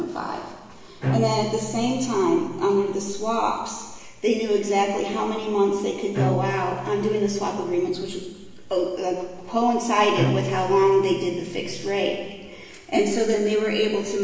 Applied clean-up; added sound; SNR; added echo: none; Bowed string instrument; 8 dB; reverberation time 1.3 s.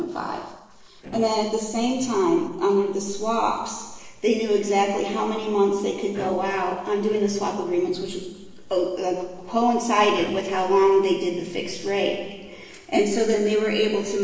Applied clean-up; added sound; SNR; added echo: neural separator model SepFormer DNS4.